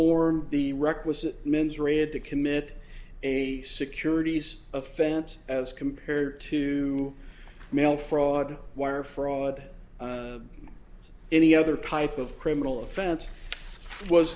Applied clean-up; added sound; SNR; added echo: none; none; none; none.